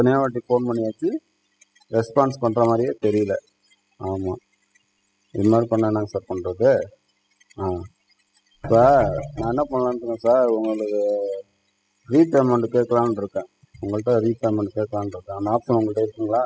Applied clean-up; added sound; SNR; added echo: classical method spectral subtraction.